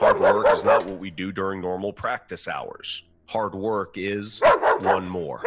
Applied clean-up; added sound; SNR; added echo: none; Bark; -5 dB; none.